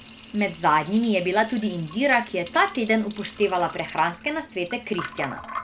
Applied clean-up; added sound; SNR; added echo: none; Liquid; 14 dB; none.